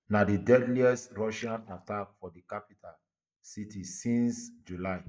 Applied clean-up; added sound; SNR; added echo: neural mask model DeepFilterNet 3.